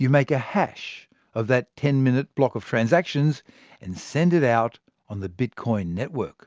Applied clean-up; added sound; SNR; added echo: none; none; none; none.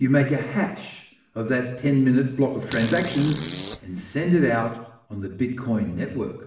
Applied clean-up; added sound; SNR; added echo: none; Fart; 12 dB; reverberation time 0.8 s.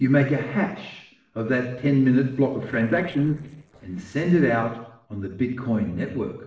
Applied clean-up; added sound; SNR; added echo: neural separator model SepFormer DNS4.